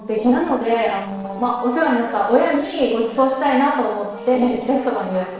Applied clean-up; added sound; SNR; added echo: neural separator model SepFormer DNS4.